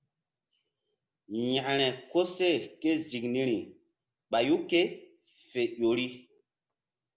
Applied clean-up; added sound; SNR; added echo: none; none; none; none.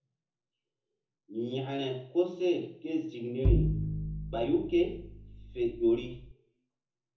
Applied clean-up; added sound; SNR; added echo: none; Bowed string instrument; -1 dB; reverberation time 0.6 s.